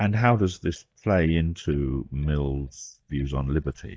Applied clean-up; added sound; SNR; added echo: neural mask model DeepFilterNet 3.